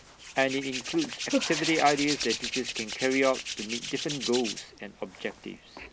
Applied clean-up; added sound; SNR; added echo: none; Hands; 5 dB; none.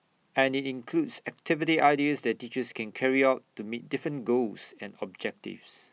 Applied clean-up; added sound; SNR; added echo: none; none; none; none.